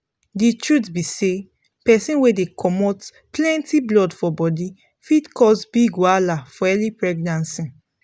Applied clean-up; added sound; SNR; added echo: none; none; none; none.